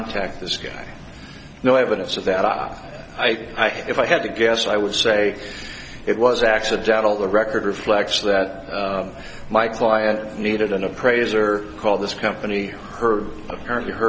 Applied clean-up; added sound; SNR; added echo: none; none; none; none.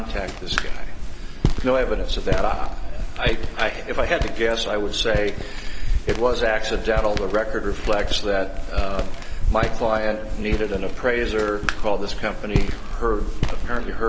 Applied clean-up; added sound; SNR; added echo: none; Walk, footsteps; -2 dB; none.